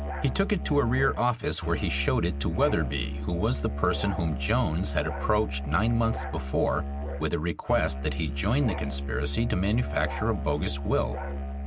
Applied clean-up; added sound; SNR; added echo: none; Musical instrument; 5 dB; none.